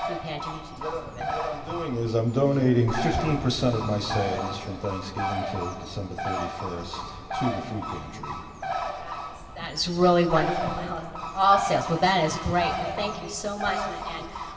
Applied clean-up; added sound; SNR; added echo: none; Bird; 6 dB; reverberation time 2.5 s.